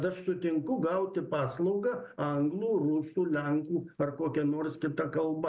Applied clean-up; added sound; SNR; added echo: none; none; none; none.